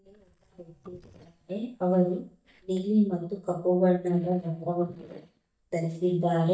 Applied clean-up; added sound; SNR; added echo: neural mask model DeepFilterNet 3.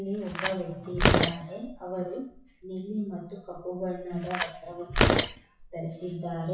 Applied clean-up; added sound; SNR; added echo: classical method WPE with log-MMSE.